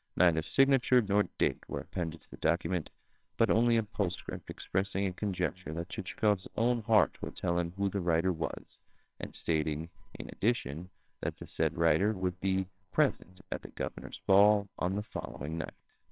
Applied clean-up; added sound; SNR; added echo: neural separator model SepFormer WHAMR!.